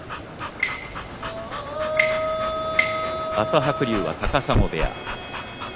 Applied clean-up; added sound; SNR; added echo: none; Dog / Breathing; 6 dB; none.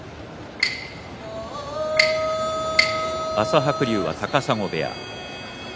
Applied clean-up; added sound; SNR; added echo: none; none; none; none.